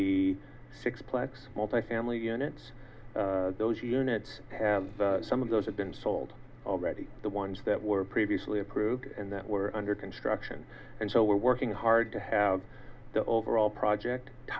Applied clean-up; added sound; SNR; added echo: none; none; none; none.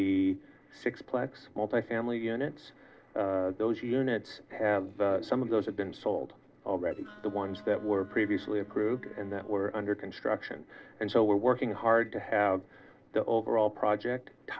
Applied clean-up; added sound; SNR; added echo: neural separator model SepFormer DNS4.